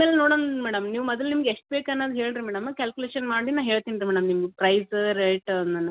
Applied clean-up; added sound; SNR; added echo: none; none; none; none.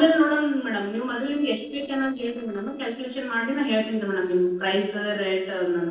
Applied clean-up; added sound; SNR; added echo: neural separator model SepFormer DNS4.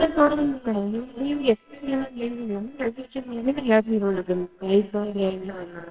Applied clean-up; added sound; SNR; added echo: neural separator model SepFormer WHAMR!.